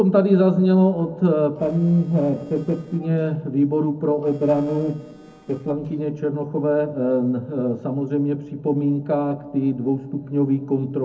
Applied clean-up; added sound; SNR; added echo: neural separator model SepFormer DNS4.